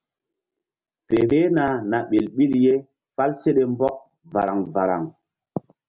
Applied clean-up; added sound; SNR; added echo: none; none; none; none.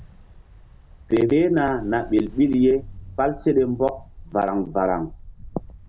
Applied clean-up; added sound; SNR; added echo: none; Ocean; 18 dB; none.